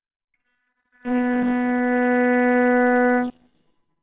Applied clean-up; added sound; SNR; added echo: neural separator model SepFormer WHAMR!.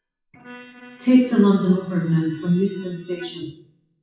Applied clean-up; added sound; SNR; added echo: classical method WPE with log-MMSE.